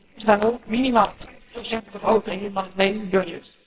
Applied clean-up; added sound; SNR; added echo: neural separator model SepFormer WHAMR!.